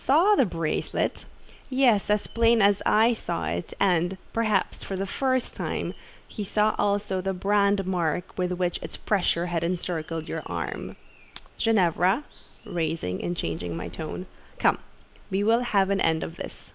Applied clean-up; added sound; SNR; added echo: none; Alarm; 15 dB; none.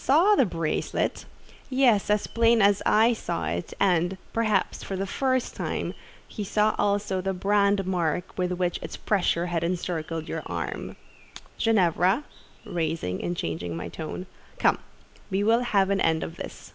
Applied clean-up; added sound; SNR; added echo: none; none; none; none.